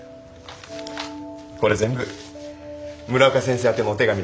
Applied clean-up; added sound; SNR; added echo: none; none; none; none.